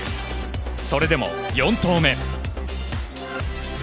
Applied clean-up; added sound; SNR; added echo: none; none; none; none.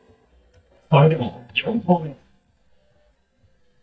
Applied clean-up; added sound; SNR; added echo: neural mask model DeepFilterNet 3.